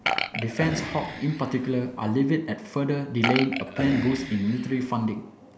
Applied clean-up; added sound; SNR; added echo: none; Burping, eructation; 6 dB; none.